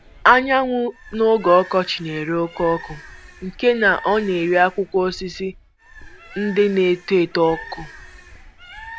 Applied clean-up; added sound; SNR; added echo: none; Bird; 19 dB; none.